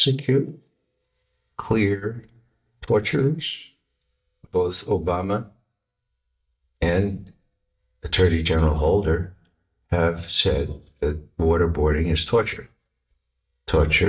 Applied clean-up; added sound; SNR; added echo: neural mask model DeepFilterNet 3.